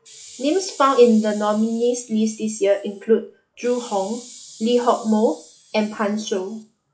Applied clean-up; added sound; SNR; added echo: classical method log-MMSE.